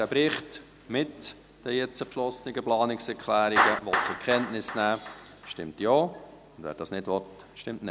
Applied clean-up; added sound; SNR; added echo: none; Clapping; 6 dB; none.